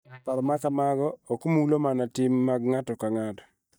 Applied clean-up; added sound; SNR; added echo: neural mask model DeepFilterNet 3.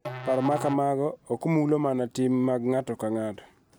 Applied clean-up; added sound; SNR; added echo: none; Musical instrument; 14 dB; none.